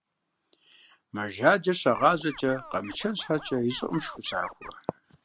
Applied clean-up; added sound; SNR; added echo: none; Scratching (performance technique); 17 dB; none.